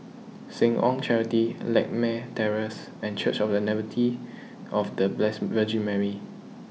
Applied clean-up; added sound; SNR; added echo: none; none; none; none.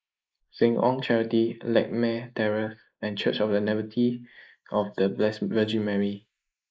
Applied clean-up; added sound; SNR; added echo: neural mask model Resemble Enhance denoiser.